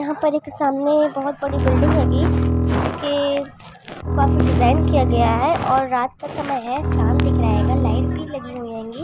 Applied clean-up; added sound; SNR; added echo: none; Bowed string instrument; -3 dB; none.